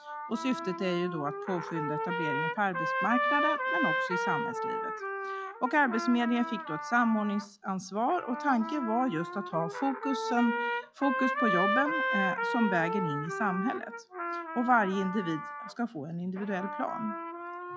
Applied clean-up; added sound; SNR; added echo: classical method log-MMSE.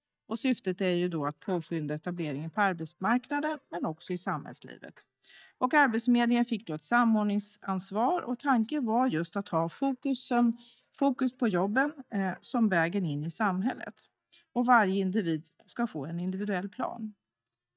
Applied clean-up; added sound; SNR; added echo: neural mask model DeepFilterNet 3.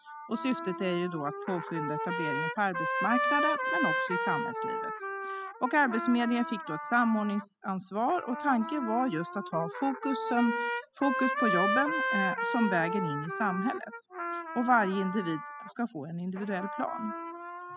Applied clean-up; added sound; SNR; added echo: classical method spectral subtraction.